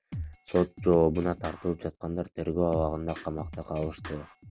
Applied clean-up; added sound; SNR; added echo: none; Drum kit; 12 dB; none.